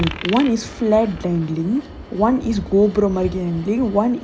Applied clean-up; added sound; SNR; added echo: none; Coin (dropping); 19 dB; none.